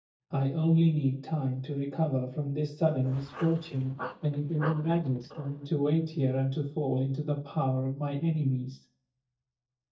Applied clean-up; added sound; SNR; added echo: neural mask model DeepFilterNet 3.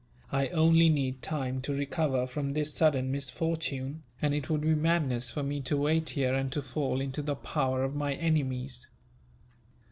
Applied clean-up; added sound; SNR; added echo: none; none; none; none.